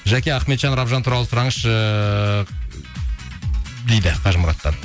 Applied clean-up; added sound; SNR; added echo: none; none; none; none.